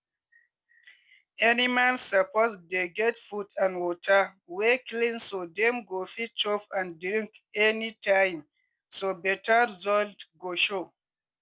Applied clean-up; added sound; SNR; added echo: none; none; none; none.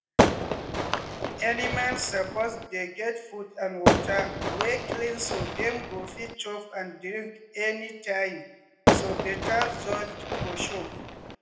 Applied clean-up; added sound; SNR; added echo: none; Fireworks; -4 dB; reverberation time 0.7 s.